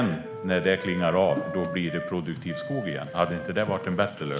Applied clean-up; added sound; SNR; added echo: none; Wind instrument, woodwind instrument; 10 dB; none.